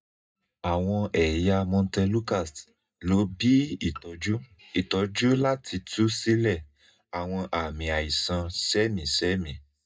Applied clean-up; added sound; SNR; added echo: neural mask model DeepFilterNet 3.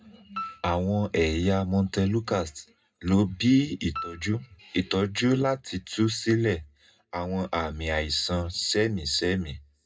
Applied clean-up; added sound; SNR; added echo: none; Piano; 15 dB; reverberation time 0.2 s.